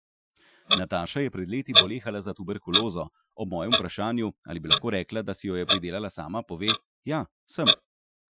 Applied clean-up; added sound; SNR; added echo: classical method Wiener filter.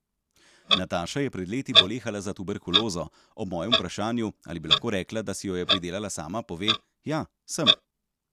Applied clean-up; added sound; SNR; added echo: none; Clock; -2 dB; none.